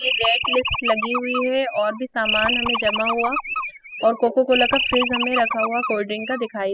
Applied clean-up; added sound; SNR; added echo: classical method spectral subtraction.